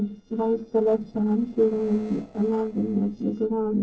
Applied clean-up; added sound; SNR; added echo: neural separator model SepFormer DNS4.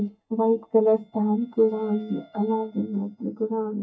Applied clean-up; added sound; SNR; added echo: neural mask model DeepFilterNet 3.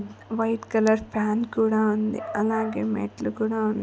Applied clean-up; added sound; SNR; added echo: none; none; none; none.